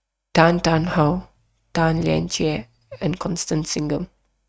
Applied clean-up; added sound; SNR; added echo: neural mask model RNNoise.